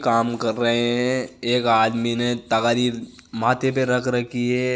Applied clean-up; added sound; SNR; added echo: none; none; none; none.